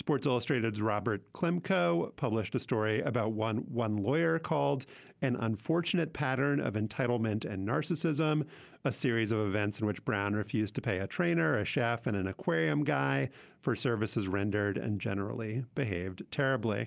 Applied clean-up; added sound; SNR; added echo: none; none; none; none.